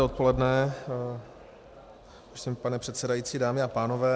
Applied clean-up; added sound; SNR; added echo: none; none; none; none.